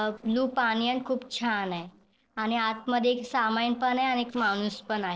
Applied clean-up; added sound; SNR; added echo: neural separator model SepFormer DNS4.